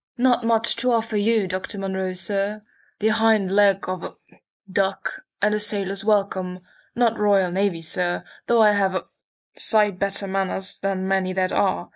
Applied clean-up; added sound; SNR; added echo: neural mask model Resemble Enhance denoiser.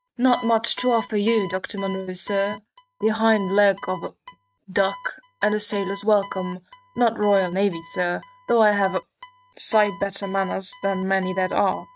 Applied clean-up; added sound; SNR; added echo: neural mask model RNNoise.